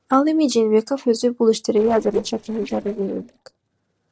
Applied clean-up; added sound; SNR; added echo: neural separator model SepFormer DNS4.